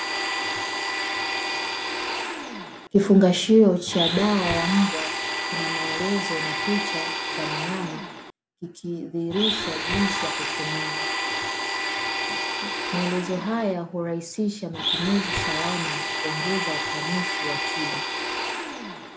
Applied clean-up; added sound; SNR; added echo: none; Domestic sounds, home sounds; 2 dB; none.